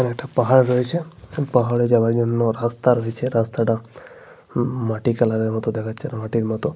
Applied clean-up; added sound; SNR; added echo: none; none; none; none.